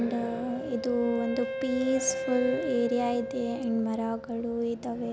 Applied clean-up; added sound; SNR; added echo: none; Wind instrument, woodwind instrument; 7 dB; none.